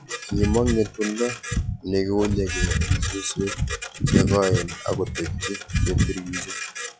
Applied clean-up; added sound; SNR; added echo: classical method log-MMSE.